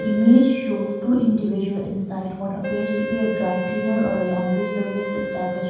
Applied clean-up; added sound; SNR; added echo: none; Wind instrument, woodwind instrument; 8 dB; reverberation time 1.2 s.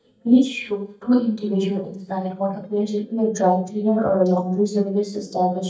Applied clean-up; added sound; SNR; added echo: neural mask model DeepFilterNet 3.